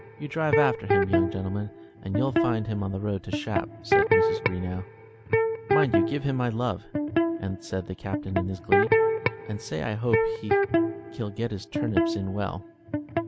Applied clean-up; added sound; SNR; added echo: none; Electric guitar; -3 dB; none.